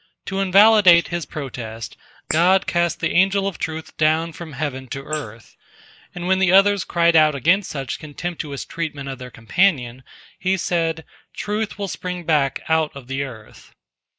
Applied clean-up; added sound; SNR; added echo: neural mask model Resemble Enhance denoiser.